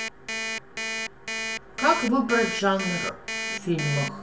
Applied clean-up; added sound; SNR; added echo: none; Alarm; 5 dB; reverberation time 0.3 s.